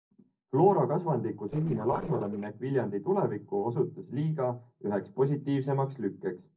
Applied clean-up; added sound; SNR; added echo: neural separator model SepFormer DNS4.